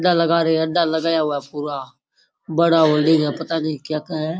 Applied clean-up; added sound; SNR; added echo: none; none; none; none.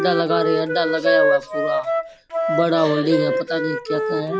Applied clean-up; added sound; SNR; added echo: none; Wind instrument, woodwind instrument; -1 dB; none.